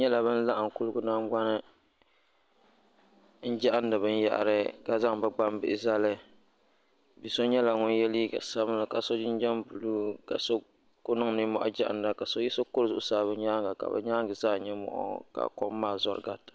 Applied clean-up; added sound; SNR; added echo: none; none; none; none.